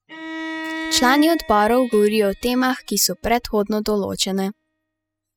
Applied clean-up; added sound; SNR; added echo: classical method spectral subtraction.